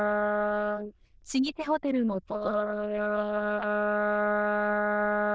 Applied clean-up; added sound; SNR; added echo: neural diffusion model UNIVERSE++.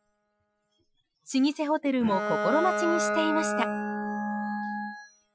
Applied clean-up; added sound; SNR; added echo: classical method Wiener filter.